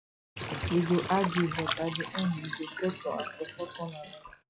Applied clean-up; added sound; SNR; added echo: classical method log-MMSE.